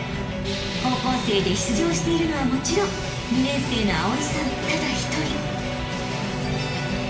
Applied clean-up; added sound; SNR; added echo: none; Bowed string instrument; 13 dB; reverberation time 2.8 s.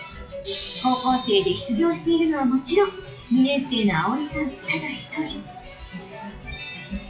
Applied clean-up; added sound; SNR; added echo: classical method WPE with log-MMSE.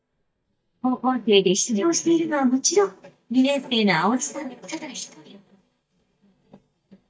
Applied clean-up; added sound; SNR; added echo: neural mask model DeepFilterNet 3.